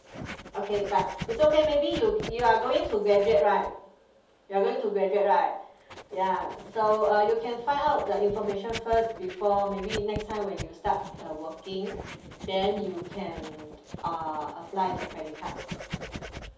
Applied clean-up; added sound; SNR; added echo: none; Writing; 14 dB; reverberation time 0.6 s.